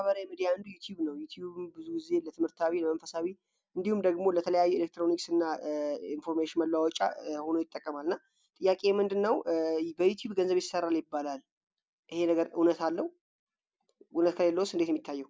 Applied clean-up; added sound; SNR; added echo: none; none; none; none.